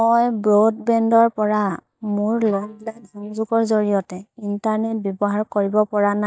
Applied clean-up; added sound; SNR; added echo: neural mask model DeepFilterNet 3.